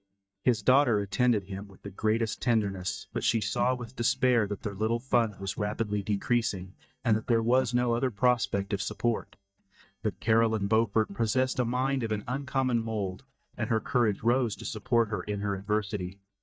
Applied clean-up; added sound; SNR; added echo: neural mask model DeepFilterNet 3.